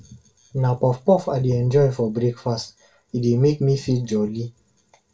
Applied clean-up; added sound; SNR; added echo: none; none; none; reverberation time 0.2 s.